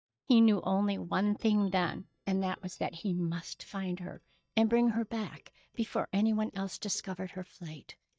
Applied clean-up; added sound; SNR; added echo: neural mask model DeepFilterNet 3.